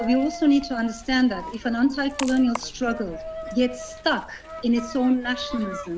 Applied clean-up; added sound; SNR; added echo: none; Coin (dropping); 12 dB; none.